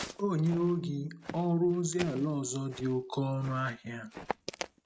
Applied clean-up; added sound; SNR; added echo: neural mask model RNNoise.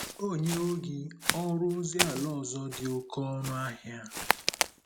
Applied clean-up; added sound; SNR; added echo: none; Walk, footsteps; 2 dB; none.